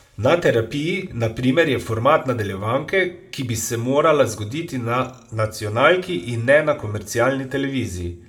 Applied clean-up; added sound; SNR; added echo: none; none; none; reverberation time 0.4 s.